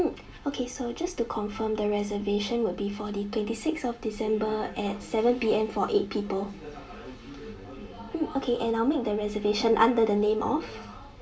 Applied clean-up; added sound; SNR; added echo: none; none; none; reverberation time 0.2 s.